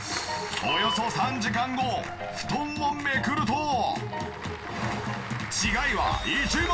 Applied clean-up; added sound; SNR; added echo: none; Applause / Crowd; 13 dB; reverberation time 0.2 s.